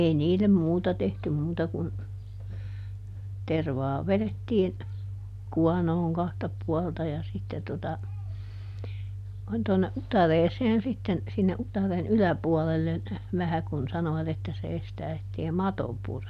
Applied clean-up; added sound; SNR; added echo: none; none; none; none.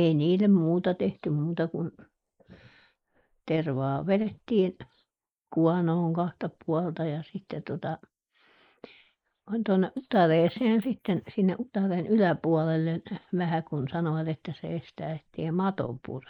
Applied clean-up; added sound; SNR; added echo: neural mask model Resemble Enhance denoiser.